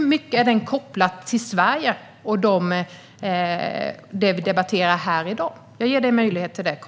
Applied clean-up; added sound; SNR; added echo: none; none; none; none.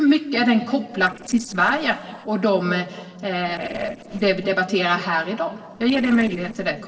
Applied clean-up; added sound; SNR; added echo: neural separator model SepFormer DNS4.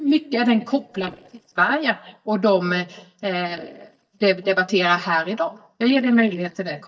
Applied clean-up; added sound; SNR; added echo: neural mask model DeepFilterNet 3.